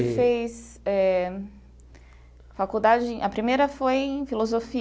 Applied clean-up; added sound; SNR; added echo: none; none; none; none.